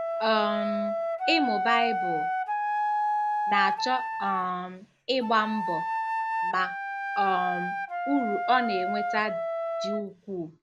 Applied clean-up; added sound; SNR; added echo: none; Wind instrument, woodwind instrument; 0 dB; none.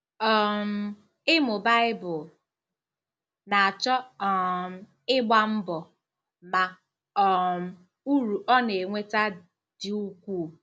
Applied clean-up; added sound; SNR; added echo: none; none; none; none.